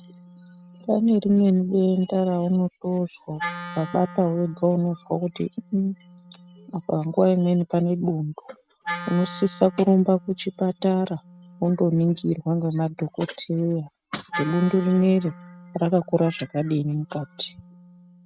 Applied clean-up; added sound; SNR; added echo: neural mask model RNNoise.